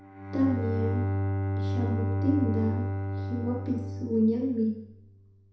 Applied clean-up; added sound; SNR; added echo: none; Bowed string instrument; 0 dB; reverberation time 0.7 s.